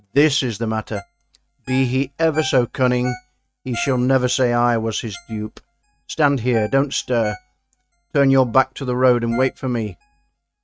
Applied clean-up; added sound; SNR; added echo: neural mask model RNNoise.